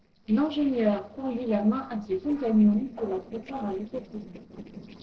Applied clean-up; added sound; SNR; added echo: neural separator model SepFormer DNS4.